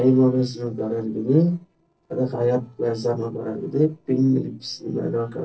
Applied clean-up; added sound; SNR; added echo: neural separator model SepFormer DNS4.